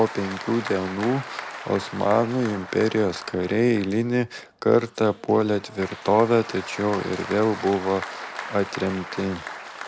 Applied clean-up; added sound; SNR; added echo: none; Applause; 13 dB; none.